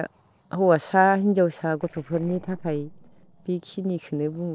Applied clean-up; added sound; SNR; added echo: neural separator model SepFormer DNS4.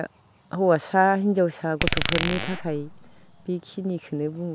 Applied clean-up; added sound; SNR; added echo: none; Glass; 1 dB; none.